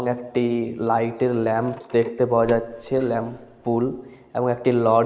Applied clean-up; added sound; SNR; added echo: neural mask model Resemble Enhance denoiser.